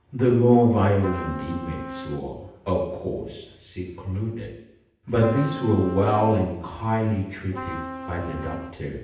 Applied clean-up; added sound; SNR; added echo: none; Trumpet; 12 dB; reverberation time 0.9 s.